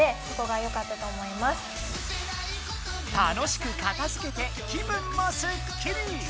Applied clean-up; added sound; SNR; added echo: none; Domestic sounds, home sounds; 18 dB; none.